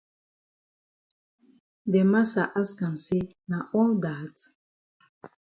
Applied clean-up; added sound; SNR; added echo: none; none; none; none.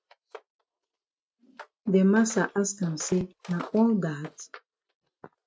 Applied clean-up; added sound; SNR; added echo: neural mask model RNNoise.